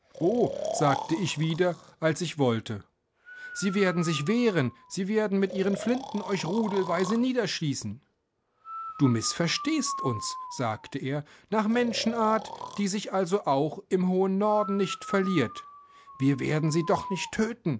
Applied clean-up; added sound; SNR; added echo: none; Breathing; 13 dB; none.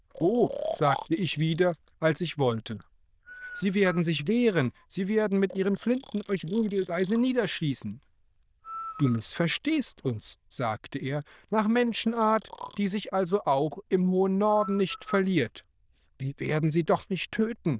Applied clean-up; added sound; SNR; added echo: neural diffusion model UNIVERSE++.